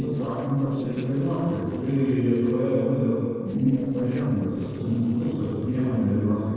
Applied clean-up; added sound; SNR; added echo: neural separator model SepFormer DNS4.